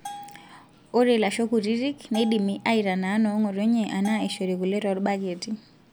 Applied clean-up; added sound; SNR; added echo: none; Bell; 19 dB; none.